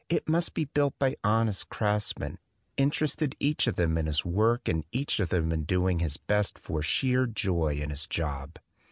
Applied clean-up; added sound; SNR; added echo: none; none; none; none.